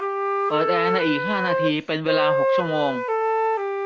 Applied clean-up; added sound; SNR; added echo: none; Wind instrument, woodwind instrument; -3 dB; none.